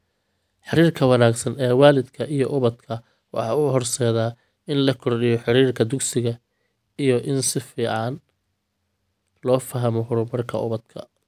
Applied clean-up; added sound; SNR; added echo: none; none; none; none.